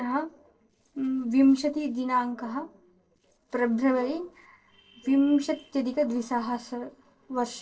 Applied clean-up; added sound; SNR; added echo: neural separator model SepFormer DNS4.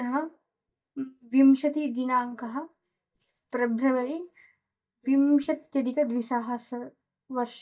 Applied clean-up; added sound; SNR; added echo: neural mask model DeepFilterNet 3.